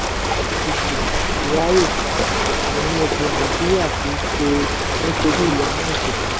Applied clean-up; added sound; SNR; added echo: none; Ocean; -4 dB; none.